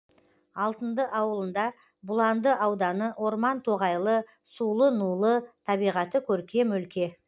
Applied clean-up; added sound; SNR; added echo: none; none; none; none.